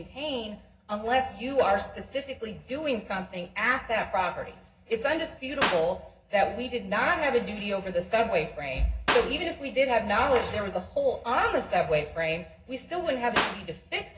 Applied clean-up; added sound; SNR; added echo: none; Clapping; 1 dB; reverberation time 0.4 s.